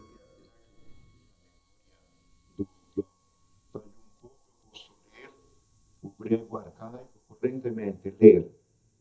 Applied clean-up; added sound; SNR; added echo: neural mask model DeepFilterNet 3.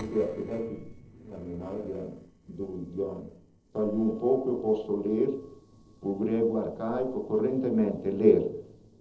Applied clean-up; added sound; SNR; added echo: neural separator model SepFormer DNS4.